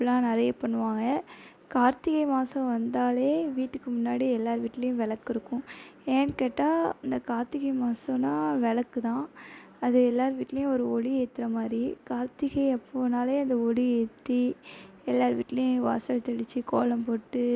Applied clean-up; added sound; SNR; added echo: none; none; none; none.